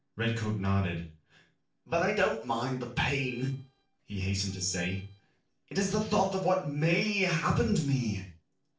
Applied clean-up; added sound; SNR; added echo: neural separator model SepFormer DNS4.